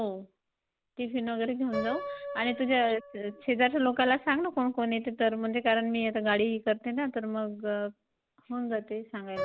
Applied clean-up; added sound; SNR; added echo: none; Piano; 15 dB; none.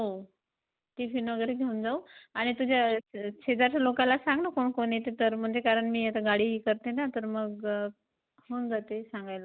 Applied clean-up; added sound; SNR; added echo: none; none; none; none.